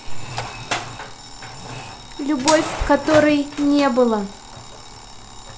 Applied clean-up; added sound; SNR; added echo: none; Alarm + Raindrop / Splash, splatter; 19 dB; none.